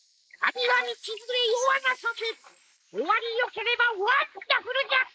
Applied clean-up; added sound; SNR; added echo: neural mask model Resemble Enhance denoiser.